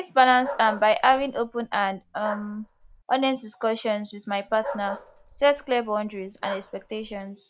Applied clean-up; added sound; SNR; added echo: none; Bark; 14 dB; none.